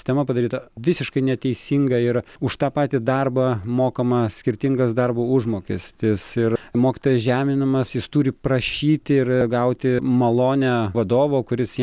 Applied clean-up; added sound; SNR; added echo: none; none; none; none.